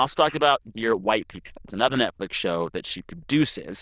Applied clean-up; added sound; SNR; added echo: neural diffusion model UNIVERSE++.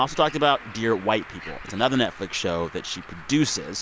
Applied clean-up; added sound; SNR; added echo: none; Bird; 17 dB; none.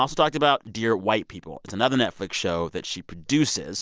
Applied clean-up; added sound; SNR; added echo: none; none; none; none.